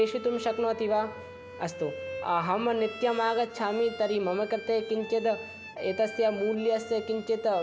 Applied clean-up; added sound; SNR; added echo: none; Bowed string instrument; 14 dB; none.